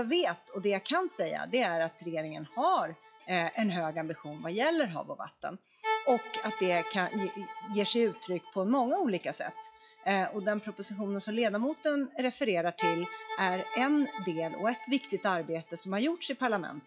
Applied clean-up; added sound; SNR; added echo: classical method log-MMSE.